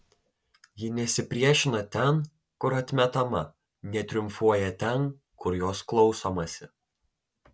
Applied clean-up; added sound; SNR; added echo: none; none; none; none.